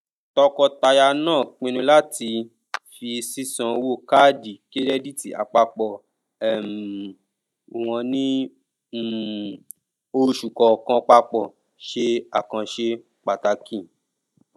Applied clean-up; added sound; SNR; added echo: neural mask model DeepFilterNet 3.